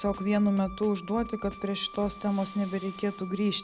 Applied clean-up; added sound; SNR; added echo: none; Drum kit + Wind instrument, woodwind instrument; 15 dB; none.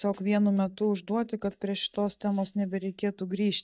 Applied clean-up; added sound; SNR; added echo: neural mask model DeepFilterNet 3.